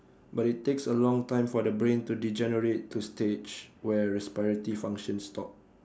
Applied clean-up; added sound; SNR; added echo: none; none; none; none.